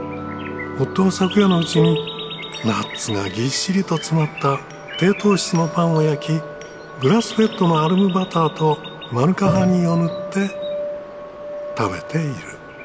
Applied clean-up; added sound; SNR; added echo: none; none; none; none.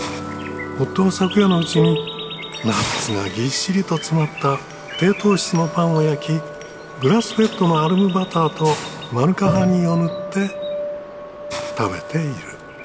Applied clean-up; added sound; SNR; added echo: none; Hiss; 17 dB; none.